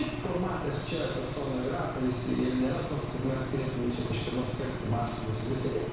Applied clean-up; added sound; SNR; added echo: none; Engine / Aircraft; 4 dB; reverberation time 1.1 s.